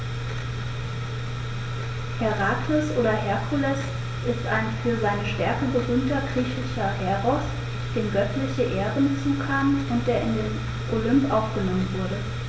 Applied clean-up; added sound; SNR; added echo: none; none; none; none.